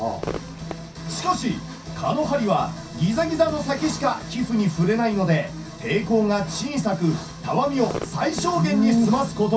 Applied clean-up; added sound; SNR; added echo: none; Crowd / Fireworks; 18 dB; reverberation time 0.3 s.